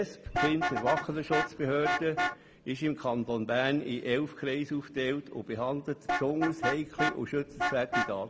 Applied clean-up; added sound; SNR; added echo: none; Vehicle horn, car horn, honking; 4 dB; none.